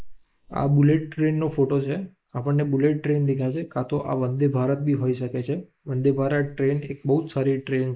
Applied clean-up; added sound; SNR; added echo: neural mask model Resemble Enhance denoiser.